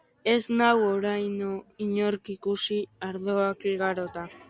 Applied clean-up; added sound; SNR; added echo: none; none; none; none.